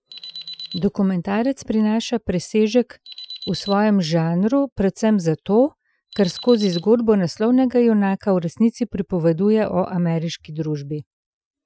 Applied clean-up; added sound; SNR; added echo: classical method Wiener filter.